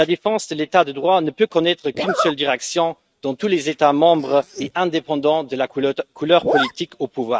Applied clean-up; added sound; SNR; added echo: neural mask model RNNoise.